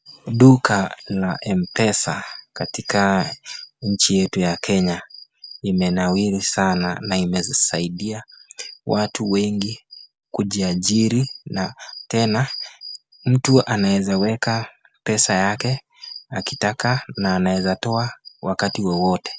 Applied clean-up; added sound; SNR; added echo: none; none; none; none.